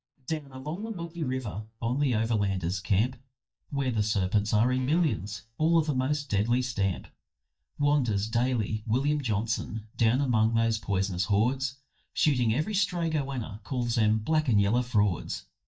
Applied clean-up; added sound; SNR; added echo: neural mask model DeepFilterNet 3.